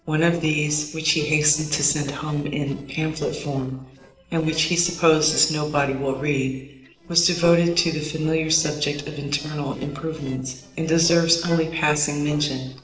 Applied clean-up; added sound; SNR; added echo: neural separator model SepFormer DNS4.